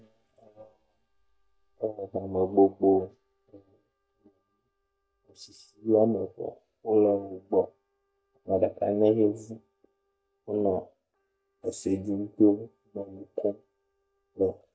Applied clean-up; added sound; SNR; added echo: neural mask model DeepFilterNet 3.